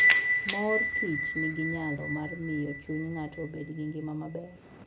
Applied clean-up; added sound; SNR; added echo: none; Door / Bell; -3 dB; none.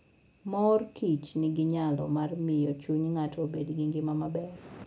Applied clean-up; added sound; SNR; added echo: none; none; none; none.